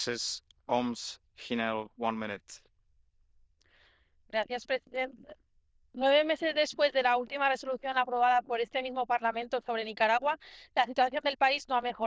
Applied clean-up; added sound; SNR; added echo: neural diffusion model UNIVERSE++.